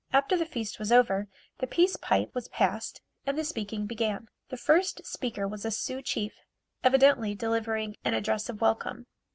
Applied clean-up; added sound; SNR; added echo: none; none; none; none.